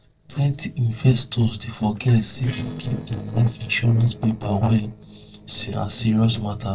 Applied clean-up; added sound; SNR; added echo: neural separator model SepFormer DNS4.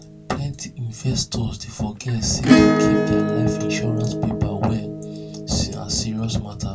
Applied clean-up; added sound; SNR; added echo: none; Acoustic guitar / Strum; -2 dB; reverberation time 0.1 s.